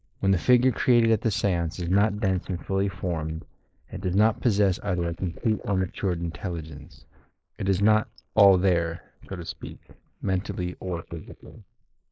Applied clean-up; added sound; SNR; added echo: neural mask model Resemble Enhance denoiser.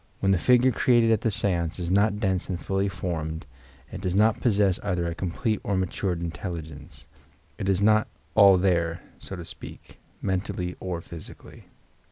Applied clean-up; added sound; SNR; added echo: none; none; none; none.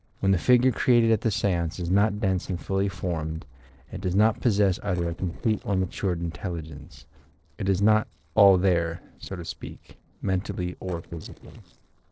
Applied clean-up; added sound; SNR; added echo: neural separator model SepFormer DNS4.